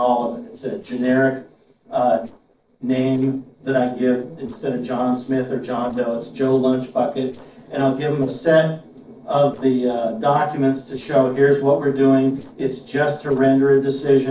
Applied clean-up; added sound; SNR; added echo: neural separator model SepFormer DNS4.